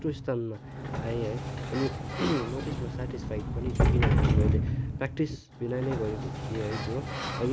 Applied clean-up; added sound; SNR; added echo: none; Sliding door; -3 dB; none.